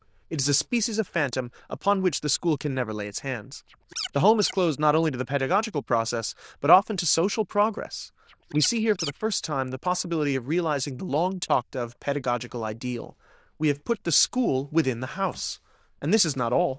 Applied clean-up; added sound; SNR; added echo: neural diffusion model UNIVERSE++.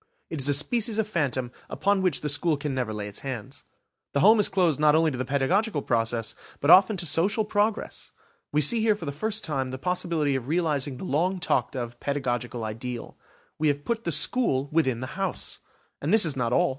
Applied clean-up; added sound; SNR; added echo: none; none; none; none.